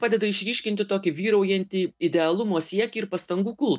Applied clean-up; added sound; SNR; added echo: none; none; none; none.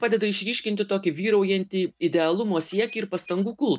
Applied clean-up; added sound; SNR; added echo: none; Squeak / Dishes, pots, and pans; 18 dB; none.